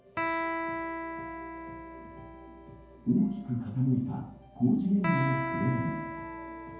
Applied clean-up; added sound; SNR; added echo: none; Electric guitar; 5 dB; reverberation time 0.9 s.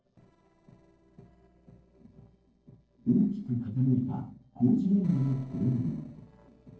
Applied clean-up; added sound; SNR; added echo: neural separator model SepFormer DNS4.